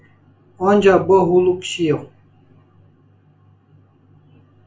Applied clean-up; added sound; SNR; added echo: none; none; none; reverberation time 0.3 s.